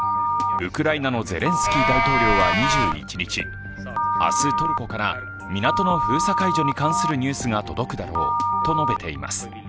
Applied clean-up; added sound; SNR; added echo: none; Telephone + Livestock, farm animals, working animals; -2 dB; none.